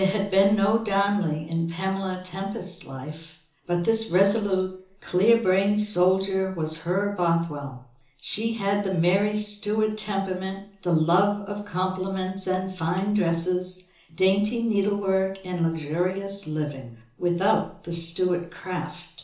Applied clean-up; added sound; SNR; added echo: none; none; none; reverberation time 0.7 s.